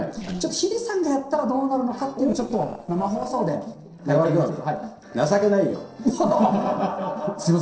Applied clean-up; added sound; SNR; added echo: neural separator model SepFormer DNS4.